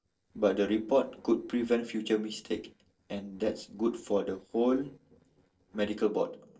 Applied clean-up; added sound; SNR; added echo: neural separator model SepFormer DNS4.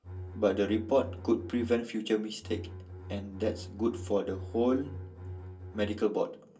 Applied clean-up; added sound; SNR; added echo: none; Bowed string instrument; 10 dB; reverberation time 0.2 s.